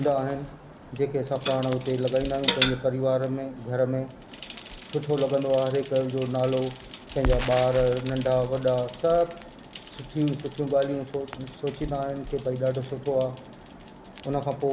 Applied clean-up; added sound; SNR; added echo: none; Bicycle + Crackle; 9 dB; none.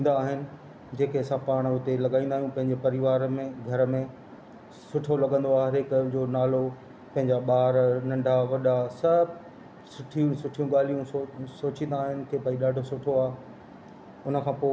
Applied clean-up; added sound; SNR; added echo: none; none; none; none.